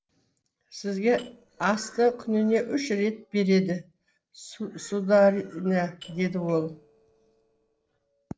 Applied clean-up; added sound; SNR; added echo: neural separator model SepFormer DNS4.